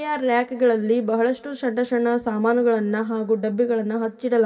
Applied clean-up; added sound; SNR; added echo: none; none; none; reverberation time 1.1 s.